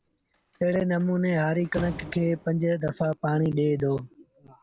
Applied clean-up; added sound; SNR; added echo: none; Slam; 19 dB; none.